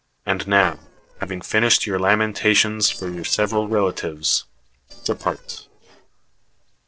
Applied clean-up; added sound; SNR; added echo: neural separator model SepFormer DNS4.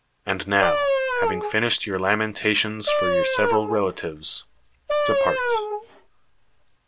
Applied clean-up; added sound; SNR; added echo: none; Wind instrument, woodwind instrument; -1 dB; none.